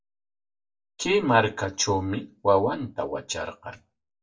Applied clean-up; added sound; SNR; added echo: none; none; none; reverberation time 0.2 s.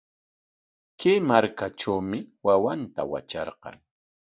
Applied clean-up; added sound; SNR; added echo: none; none; none; none.